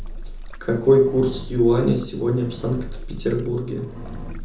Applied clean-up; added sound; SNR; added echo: none; Engine; 11 dB; reverberation time 0.5 s.